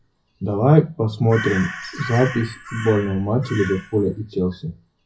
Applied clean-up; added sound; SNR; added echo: classical method WPE with log-MMSE.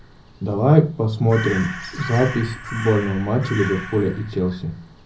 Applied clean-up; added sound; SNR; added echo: none; Crow; 13 dB; reverberation time 0.4 s.